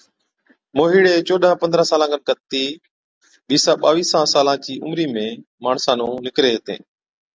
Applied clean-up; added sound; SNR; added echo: none; none; none; none.